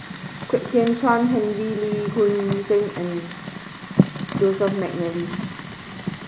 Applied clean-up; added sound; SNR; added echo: none; Fire; 5 dB; none.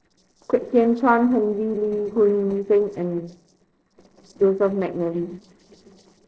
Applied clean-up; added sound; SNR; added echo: neural separator model SepFormer DNS4.